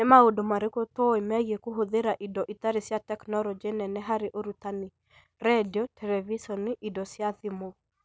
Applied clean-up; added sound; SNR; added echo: none; none; none; none.